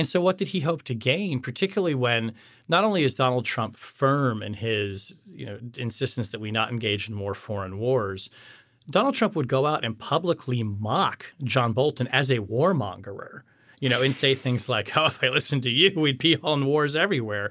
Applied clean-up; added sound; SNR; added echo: none; none; none; none.